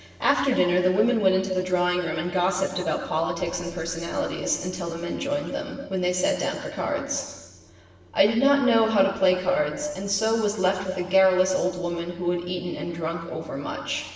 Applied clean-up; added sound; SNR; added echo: none; none; none; reverberation time 1.3 s.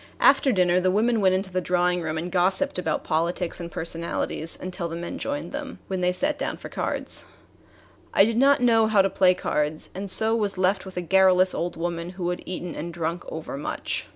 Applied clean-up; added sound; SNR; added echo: none; none; none; none.